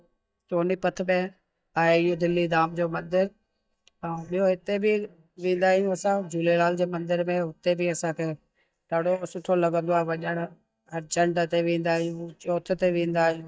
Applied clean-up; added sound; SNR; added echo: neural mask model DeepFilterNet 3.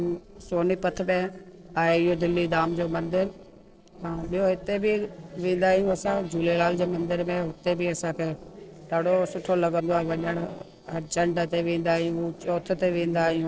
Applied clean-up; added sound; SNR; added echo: neural separator model SepFormer DNS4.